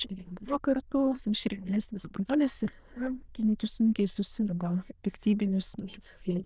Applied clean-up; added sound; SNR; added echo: neural diffusion model UNIVERSE++.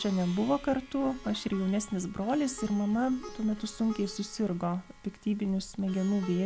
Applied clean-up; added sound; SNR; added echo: none; Plucked string instrument; 19 dB; none.